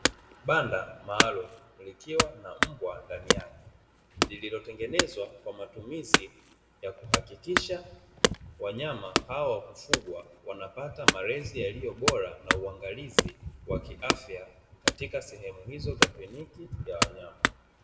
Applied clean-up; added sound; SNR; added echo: none; Wood / Domestic sounds, home sounds; -4 dB; reverberation time 0.7 s.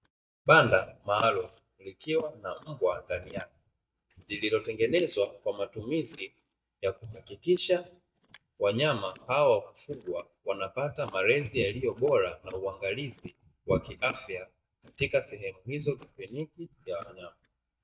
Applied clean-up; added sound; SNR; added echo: neural mask model DeepFilterNet 3.